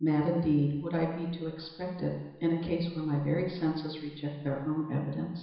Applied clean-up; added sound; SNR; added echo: none; none; none; reverberation time 1.0 s.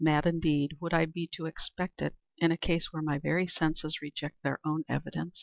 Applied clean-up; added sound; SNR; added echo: none; none; none; none.